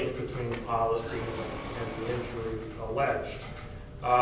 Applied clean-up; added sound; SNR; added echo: none; Mechanisms; 12 dB; none.